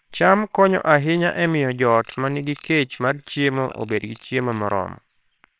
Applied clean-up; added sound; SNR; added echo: neural separator model SepFormer WHAMR!.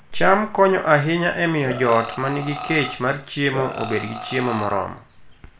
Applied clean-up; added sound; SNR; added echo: none; Burping, eructation; 11 dB; reverberation time 0.4 s.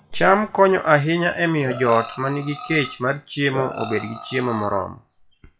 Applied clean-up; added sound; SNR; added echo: classical method WPE with log-MMSE.